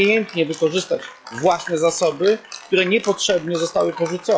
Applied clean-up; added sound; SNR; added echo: classical method log-MMSE.